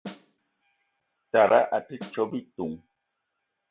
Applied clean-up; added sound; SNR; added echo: none; Snare drum; 15 dB; none.